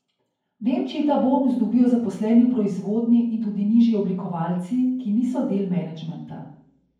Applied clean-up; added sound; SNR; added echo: none; none; none; reverberation time 0.9 s.